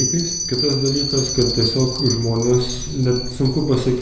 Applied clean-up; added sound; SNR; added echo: none; Bell; 6 dB; reverberation time 1.0 s.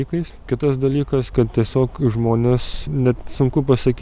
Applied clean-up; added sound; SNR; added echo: none; none; none; none.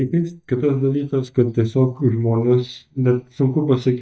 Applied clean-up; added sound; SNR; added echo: neural mask model DeepFilterNet 3.